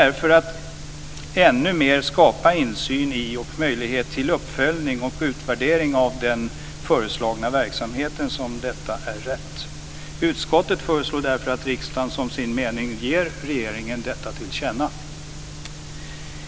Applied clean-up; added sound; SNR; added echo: none; none; none; none.